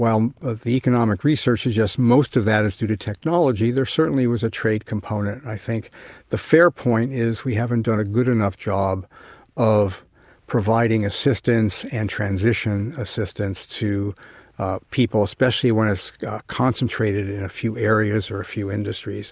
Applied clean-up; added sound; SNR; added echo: none; none; none; none.